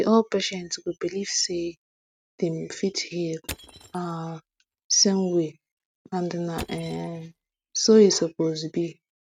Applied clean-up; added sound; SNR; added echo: neural mask model RNNoise.